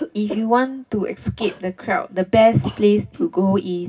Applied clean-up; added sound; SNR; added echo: none; Cough; 16 dB; reverberation time 0.4 s.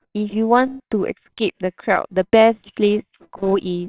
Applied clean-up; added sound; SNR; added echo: neural separator model SepFormer WHAMR!.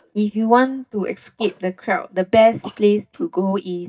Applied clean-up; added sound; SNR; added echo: neural mask model DeepFilterNet 3.